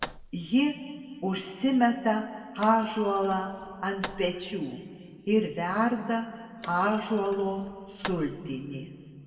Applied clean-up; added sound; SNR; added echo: none; Thump, thud; 16 dB; reverberation time 1.9 s.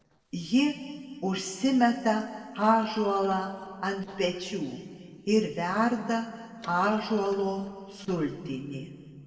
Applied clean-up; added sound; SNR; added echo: neural separator model SepFormer DNS4.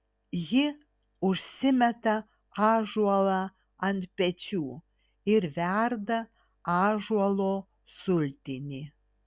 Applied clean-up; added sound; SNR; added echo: none; none; none; none.